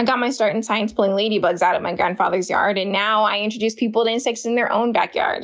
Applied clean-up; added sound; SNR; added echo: none; none; none; none.